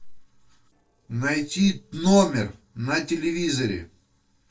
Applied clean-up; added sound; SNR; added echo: neural separator model SepFormer DNS4.